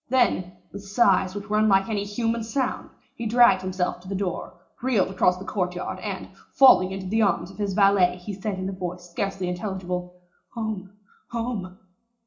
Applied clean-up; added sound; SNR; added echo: none; none; none; reverberation time 0.4 s.